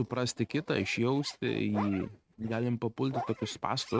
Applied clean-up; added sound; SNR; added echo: neural mask model RNNoise.